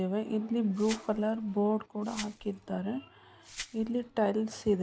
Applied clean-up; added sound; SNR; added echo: none; Glass; 17 dB; none.